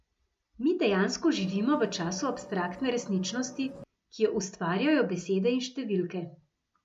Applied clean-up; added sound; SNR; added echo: none; Vehicle; 17 dB; none.